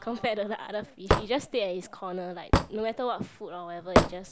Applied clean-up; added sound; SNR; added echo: none; Hammer / Wood; -3 dB; none.